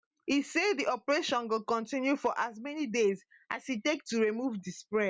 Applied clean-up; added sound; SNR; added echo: none; none; none; none.